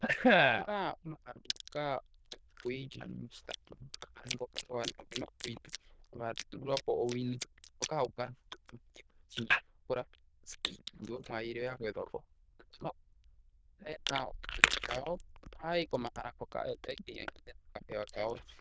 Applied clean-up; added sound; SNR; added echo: neural diffusion model UNIVERSE++.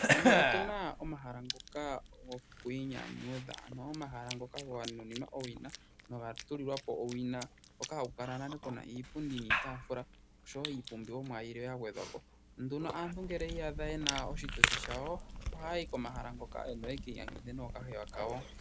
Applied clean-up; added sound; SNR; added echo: none; Chewing, mastication / Cough; -3 dB; none.